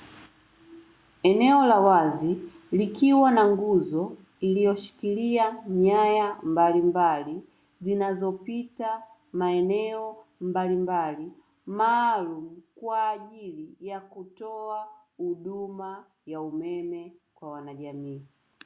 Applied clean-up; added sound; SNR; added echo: none; none; none; none.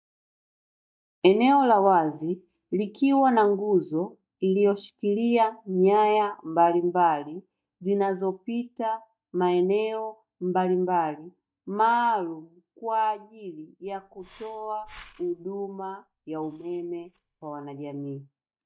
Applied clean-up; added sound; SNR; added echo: neural mask model DeepFilterNet 3.